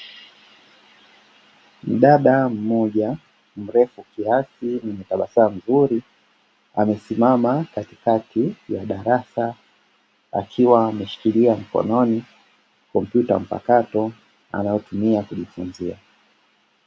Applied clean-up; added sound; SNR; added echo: none; none; none; none.